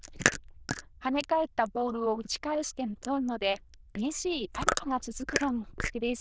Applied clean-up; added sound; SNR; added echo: neural diffusion model UNIVERSE++.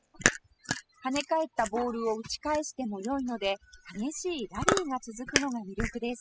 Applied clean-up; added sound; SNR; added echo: classical method spectral subtraction.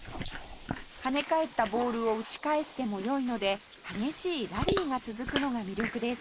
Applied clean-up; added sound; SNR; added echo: neural mask model Resemble Enhance denoiser.